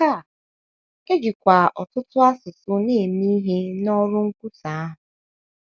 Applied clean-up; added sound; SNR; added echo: none; none; none; none.